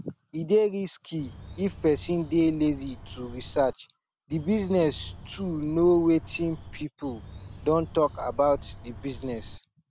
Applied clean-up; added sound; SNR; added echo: none; Bird; 15 dB; none.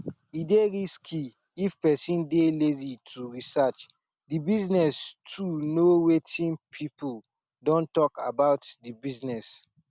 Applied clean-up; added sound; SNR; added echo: none; none; none; none.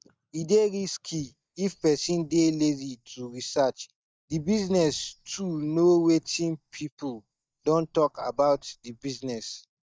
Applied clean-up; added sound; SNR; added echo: neural mask model DeepFilterNet 3.